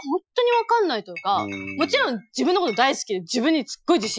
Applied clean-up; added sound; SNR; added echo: classical method Wiener filter.